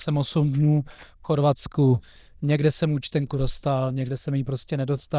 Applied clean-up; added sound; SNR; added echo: neural diffusion model UNIVERSE++.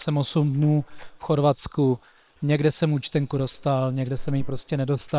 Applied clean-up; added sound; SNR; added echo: neural separator model SepFormer WHAM!.